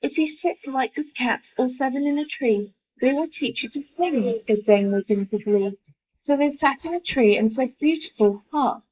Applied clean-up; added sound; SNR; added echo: neural mask model Resemble Enhance denoiser.